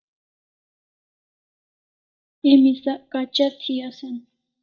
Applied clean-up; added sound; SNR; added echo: neural mask model DeepFilterNet 3.